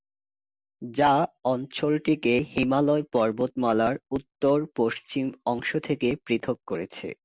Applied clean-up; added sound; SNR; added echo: none; none; none; none.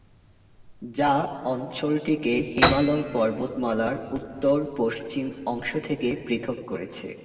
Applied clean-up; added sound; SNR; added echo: none; Piano; 8 dB; reverberation time 2.2 s.